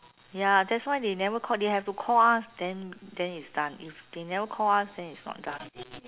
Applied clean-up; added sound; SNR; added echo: none; none; none; none.